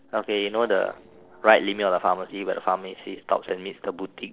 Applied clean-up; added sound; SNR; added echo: neural separator model SepFormer DNS4.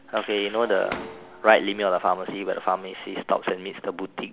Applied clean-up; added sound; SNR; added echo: none; Shatter; 16 dB; none.